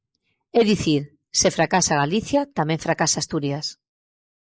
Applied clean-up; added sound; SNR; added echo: neural mask model Resemble Enhance denoiser.